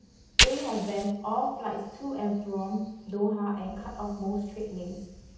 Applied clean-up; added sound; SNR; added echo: none; Fire; 2 dB; reverberation time 0.8 s.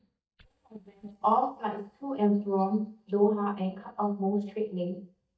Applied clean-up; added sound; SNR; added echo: neural mask model DeepFilterNet 3.